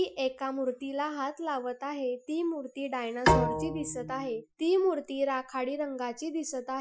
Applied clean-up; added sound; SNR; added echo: classical method Wiener filter.